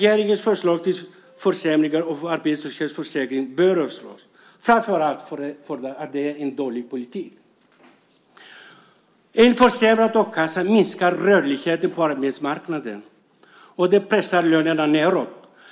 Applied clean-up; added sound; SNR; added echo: none; none; none; none.